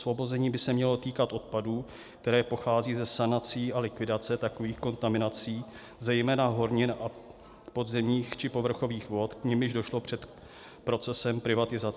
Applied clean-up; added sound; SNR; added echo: none; none; none; none.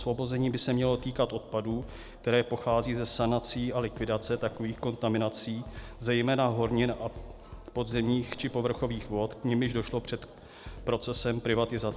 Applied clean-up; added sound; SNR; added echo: none; Drum kit; 16 dB; none.